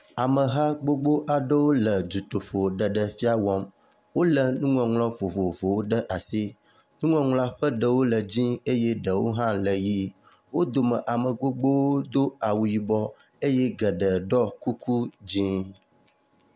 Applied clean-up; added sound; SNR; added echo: none; none; none; none.